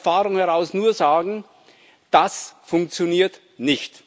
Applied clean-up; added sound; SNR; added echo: none; none; none; none.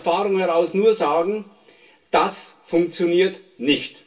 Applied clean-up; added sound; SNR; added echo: none; none; none; reverberation time 0.2 s.